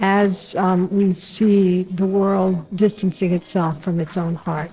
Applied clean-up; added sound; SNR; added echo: neural separator model SepFormer DNS4.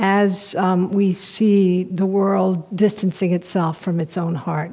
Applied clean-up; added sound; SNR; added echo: none; none; none; none.